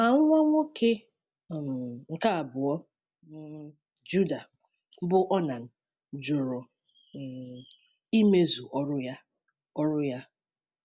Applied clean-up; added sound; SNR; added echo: none; none; none; none.